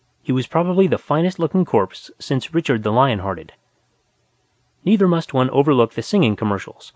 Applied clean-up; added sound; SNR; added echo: none; none; none; none.